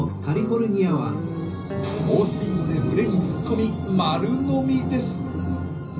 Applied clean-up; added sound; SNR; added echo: none; Guitar; 11 dB; reverberation time 0.5 s.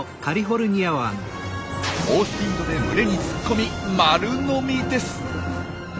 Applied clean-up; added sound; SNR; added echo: none; none; none; none.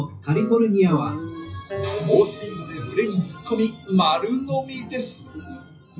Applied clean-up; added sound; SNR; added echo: classical method WPE with log-MMSE.